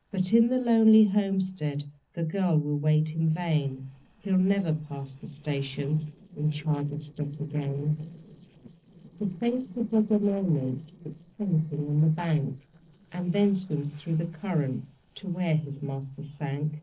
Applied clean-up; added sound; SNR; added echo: neural separator model SepFormer DNS4.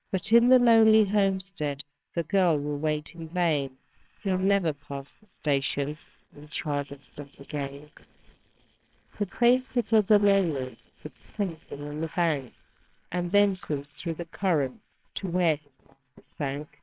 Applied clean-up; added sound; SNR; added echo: neural separator model SepFormer WHAMR!.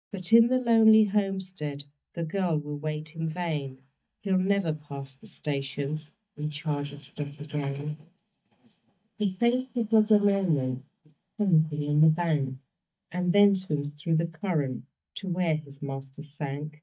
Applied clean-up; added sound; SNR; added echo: neural mask model DeepFilterNet 3.